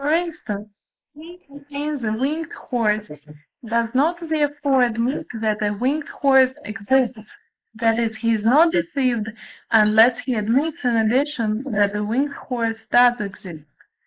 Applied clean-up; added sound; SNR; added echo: neural mask model Resemble Enhance denoiser.